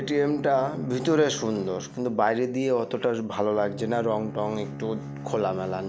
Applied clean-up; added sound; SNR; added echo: none; Bowed string instrument; 13 dB; none.